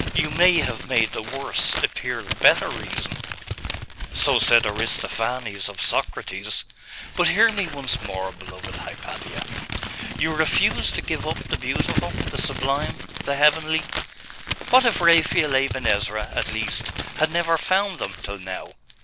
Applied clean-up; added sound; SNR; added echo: none; Crumpling, crinkling; 6 dB; none.